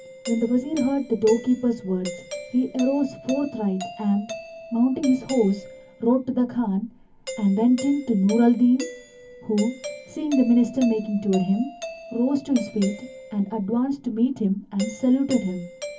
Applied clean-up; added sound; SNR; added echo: none; Doorbell; 15 dB; reverberation time 0.3 s.